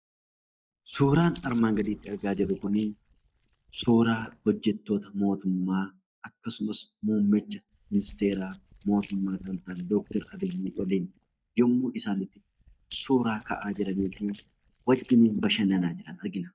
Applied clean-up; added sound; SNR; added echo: neural mask model DeepFilterNet 3.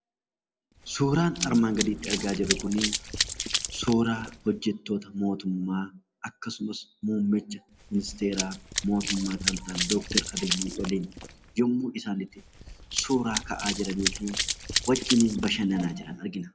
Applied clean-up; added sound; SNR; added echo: none; Run; 4 dB; none.